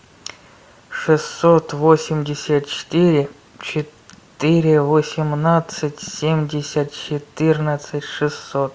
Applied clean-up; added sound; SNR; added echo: none; none; none; none.